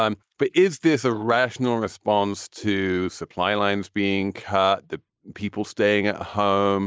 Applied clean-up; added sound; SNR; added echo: neural mask model Resemble Enhance denoiser.